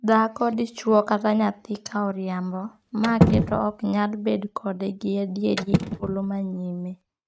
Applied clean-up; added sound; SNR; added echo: neural mask model RNNoise.